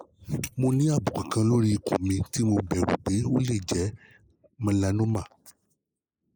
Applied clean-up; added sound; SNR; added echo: neural mask model Resemble Enhance denoiser.